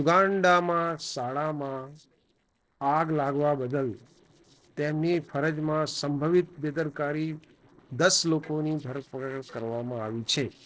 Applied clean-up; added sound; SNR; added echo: neural separator model SepFormer DNS4.